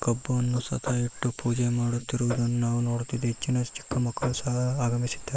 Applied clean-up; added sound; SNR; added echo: neural mask model Resemble Enhance denoiser.